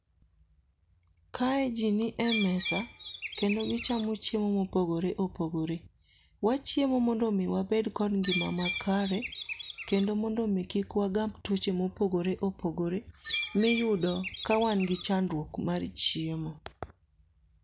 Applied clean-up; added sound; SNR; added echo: none; Bird; 7 dB; none.